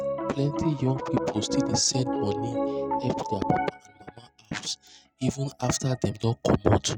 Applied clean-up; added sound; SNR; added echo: neural mask model RNNoise.